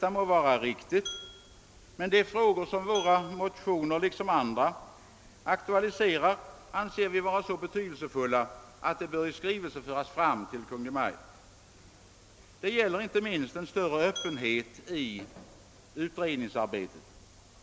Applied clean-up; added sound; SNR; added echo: none; Glass; 16 dB; none.